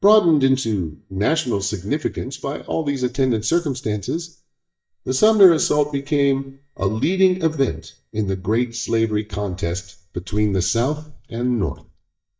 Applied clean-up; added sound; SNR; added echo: neural mask model DeepFilterNet 3.